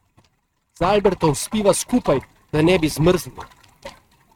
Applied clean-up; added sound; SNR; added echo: neural mask model RNNoise.